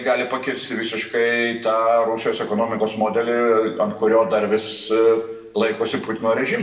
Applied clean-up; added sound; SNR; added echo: none; none; none; reverberation time 0.8 s.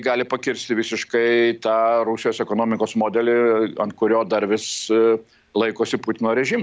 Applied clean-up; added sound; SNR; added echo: none; none; none; none.